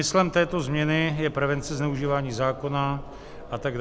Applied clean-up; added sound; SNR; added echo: none; Fixed-wing aircraft, airplane; 17 dB; none.